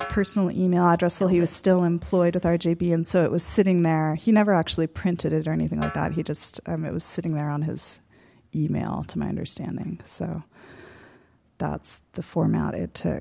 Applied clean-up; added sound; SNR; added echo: none; Snare drum; 18 dB; none.